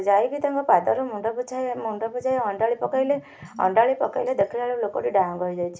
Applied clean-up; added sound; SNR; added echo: none; none; none; none.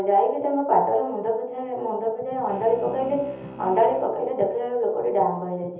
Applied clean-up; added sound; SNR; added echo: none; Bowed string instrument; 18 dB; reverberation time 0.8 s.